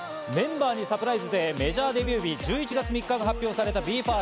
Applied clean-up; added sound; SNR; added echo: none; none; none; none.